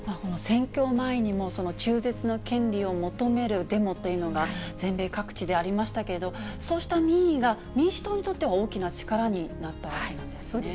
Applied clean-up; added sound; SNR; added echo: none; none; none; none.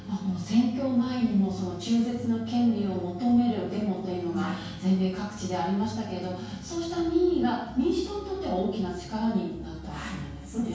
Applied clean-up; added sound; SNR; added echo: none; none; none; reverberation time 0.6 s.